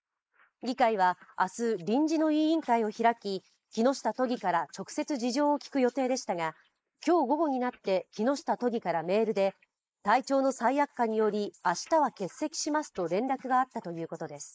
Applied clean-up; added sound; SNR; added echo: neural mask model Resemble Enhance denoiser.